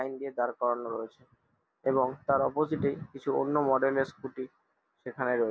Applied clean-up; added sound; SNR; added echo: none; none; none; none.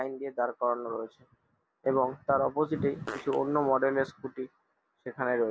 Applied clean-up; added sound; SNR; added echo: none; Fart; 13 dB; none.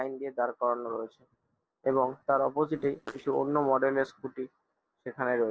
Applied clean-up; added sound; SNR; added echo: neural separator model SepFormer DNS4.